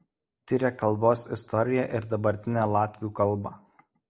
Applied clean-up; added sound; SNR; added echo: none; none; none; none.